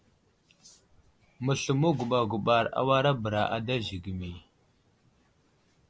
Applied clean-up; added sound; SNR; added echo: none; none; none; none.